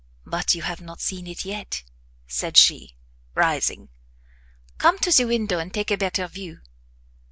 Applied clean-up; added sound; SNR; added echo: none; none; none; none.